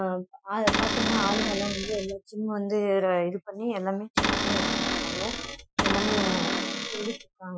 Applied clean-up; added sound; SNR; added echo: classical method Wiener filter.